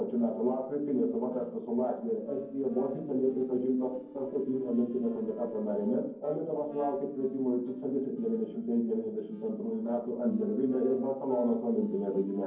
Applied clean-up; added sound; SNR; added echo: neural separator model SepFormer DNS4.